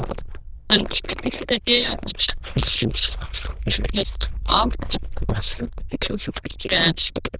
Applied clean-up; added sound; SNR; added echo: neural diffusion model UNIVERSE++.